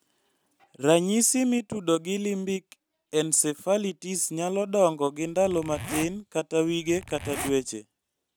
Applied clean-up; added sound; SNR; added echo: none; Zipper (clothing); 11 dB; none.